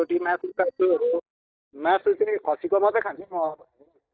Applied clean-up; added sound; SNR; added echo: neural mask model DeepFilterNet 3.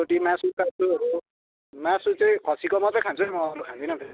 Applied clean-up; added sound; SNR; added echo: none; none; none; none.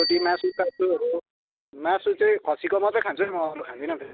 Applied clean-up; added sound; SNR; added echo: none; Bicycle bell; 14 dB; none.